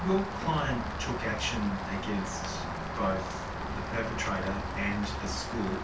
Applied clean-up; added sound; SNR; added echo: none; Rain; 2 dB; reverberation time 0.3 s.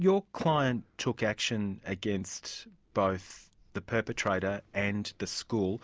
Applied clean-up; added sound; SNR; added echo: none; none; none; none.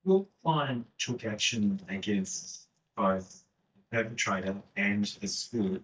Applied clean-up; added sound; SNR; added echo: neural mask model DeepFilterNet 3.